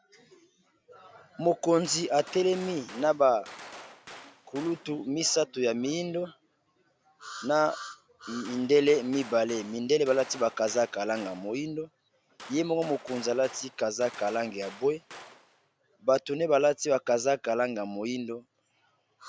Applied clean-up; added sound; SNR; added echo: none; Gunshot, gunfire; 19 dB; none.